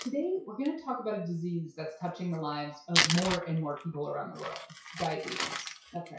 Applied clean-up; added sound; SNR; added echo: classical method WPE with log-MMSE.